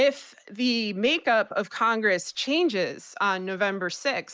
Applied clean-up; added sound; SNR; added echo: neural mask model Resemble Enhance denoiser.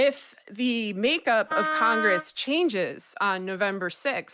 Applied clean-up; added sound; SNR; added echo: none; Wind instrument, woodwind instrument; 3 dB; none.